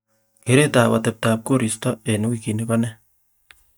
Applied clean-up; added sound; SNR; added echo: neural mask model DeepFilterNet 3.